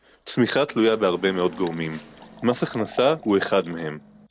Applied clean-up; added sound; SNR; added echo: none; Hiss / Bus / Engine + Liquid; 18 dB; none.